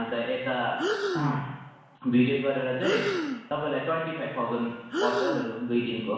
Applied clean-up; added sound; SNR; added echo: none; Breathing; 5 dB; reverberation time 1.1 s.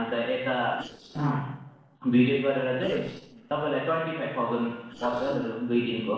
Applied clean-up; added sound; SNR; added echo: neural separator model SepFormer DNS4.